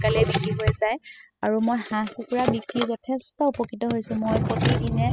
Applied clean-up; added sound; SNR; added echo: classical method spectral subtraction.